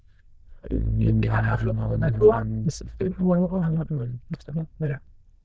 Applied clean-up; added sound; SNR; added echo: neural diffusion model UNIVERSE++.